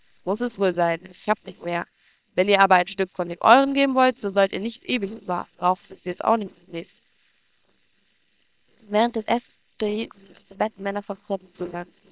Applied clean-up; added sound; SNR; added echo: neural separator model SepFormer WHAM!.